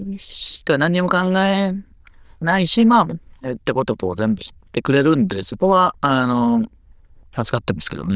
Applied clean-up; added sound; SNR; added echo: neural diffusion model UNIVERSE++.